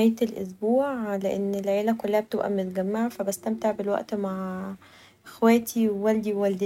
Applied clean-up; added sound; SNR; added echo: none; none; none; none.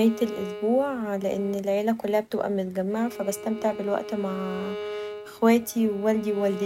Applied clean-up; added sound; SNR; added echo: none; Bowed string instrument; 12 dB; none.